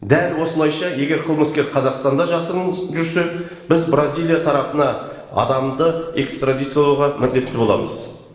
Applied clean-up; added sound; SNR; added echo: neural separator model SepFormer DNS4.